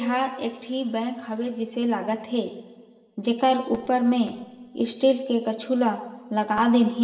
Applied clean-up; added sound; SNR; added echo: none; none; none; reverberation time 2.4 s.